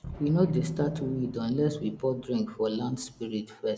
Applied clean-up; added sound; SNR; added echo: none; Fireworks; 17 dB; none.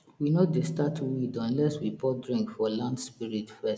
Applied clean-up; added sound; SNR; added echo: none; none; none; none.